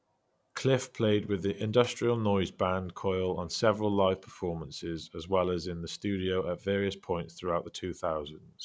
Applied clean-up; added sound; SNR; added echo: none; none; none; none.